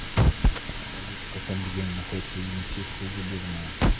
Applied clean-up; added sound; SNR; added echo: none; Water tap, faucet; 5 dB; none.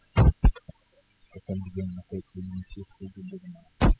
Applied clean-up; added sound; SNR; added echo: classical method spectral subtraction.